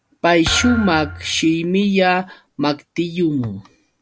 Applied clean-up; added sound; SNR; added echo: none; Thump, thud; 10 dB; none.